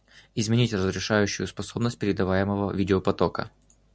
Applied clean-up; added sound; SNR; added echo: none; none; none; none.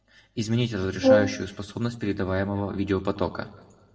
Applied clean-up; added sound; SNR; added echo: none; Brass instrument; -2 dB; reverberation time 1.0 s.